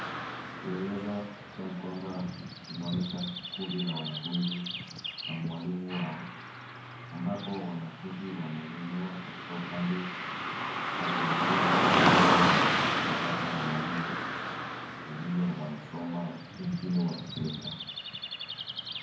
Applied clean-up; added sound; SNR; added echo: none; Car passing by / Traffic noise, roadway noise; -4 dB; reverberation time 0.9 s.